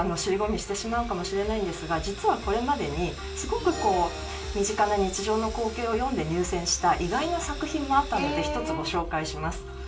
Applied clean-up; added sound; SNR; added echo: none; Sawing; 18 dB; reverberation time 0.2 s.